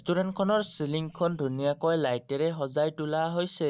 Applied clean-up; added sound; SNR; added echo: neural mask model DeepFilterNet 3.